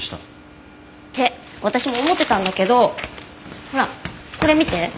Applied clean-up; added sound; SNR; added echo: none; none; none; none.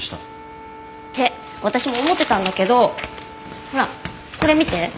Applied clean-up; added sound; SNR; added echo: none; Wind instrument, woodwind instrument; 19 dB; none.